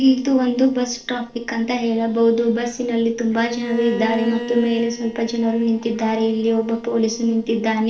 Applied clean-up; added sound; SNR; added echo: neural separator model SepFormer DNS4.